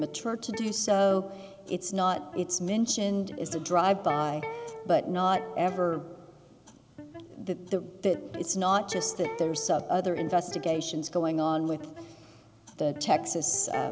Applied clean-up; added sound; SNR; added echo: none; Electric guitar; 14 dB; none.